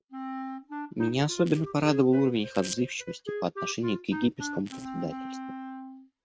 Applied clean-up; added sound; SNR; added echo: neural mask model RNNoise.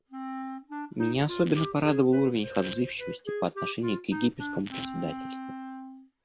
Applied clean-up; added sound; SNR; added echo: none; Wind instrument, woodwind instrument + Domestic sounds, home sounds; 7 dB; none.